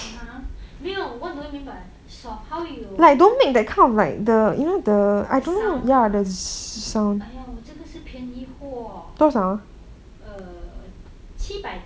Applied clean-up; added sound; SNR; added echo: none; none; none; none.